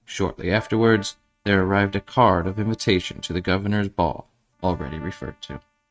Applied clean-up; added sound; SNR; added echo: neural mask model RNNoise.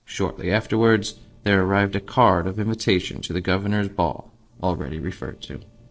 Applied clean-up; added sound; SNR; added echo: neural separator model SepFormer DNS4.